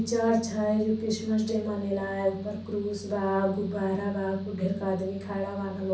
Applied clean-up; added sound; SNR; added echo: none; Mechanical fan; 18 dB; reverberation time 0.6 s.